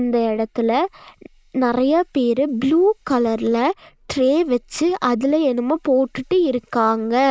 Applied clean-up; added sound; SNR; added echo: neural mask model Resemble Enhance denoiser.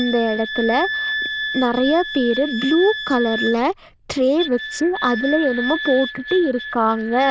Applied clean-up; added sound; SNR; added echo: neural diffusion model UNIVERSE++.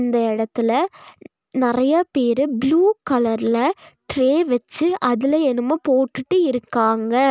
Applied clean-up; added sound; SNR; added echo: none; none; none; none.